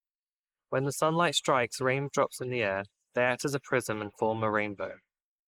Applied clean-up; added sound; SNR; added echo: neural mask model Resemble Enhance denoiser.